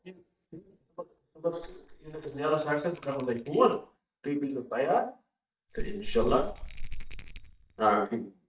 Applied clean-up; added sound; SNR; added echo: neural mask model DeepFilterNet 3.